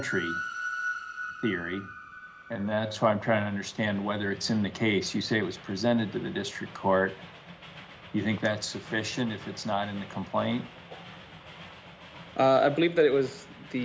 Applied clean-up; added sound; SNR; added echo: none; Train; 13 dB; none.